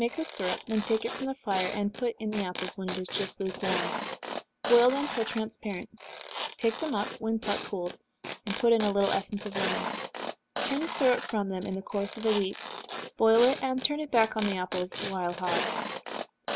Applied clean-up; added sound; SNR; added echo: none; Tearing; 7 dB; none.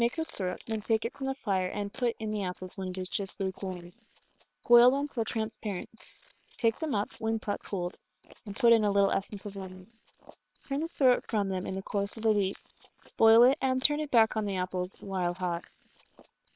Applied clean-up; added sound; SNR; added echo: neural separator model SepFormer WHAM!.